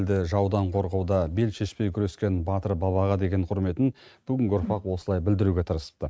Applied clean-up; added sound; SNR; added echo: neural mask model RNNoise.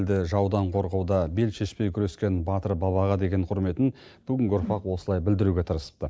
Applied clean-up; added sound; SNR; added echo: neural mask model DeepFilterNet 3.